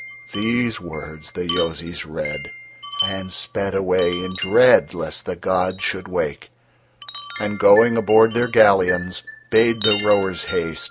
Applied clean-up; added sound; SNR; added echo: none; Wind chime; 12 dB; none.